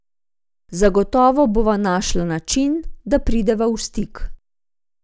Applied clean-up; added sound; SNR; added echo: none; none; none; none.